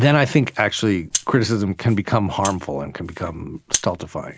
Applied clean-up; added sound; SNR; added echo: none; Rattle (instrument); 12 dB; none.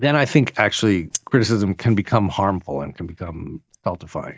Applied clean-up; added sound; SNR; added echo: neural mask model DeepFilterNet 3.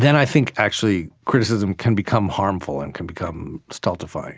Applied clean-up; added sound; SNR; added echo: none; none; none; none.